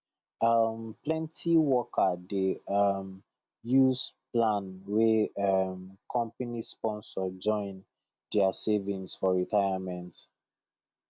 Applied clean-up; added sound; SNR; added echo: none; none; none; none.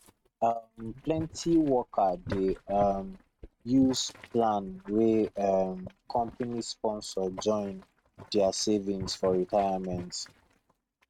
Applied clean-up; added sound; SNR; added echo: neural mask model RNNoise.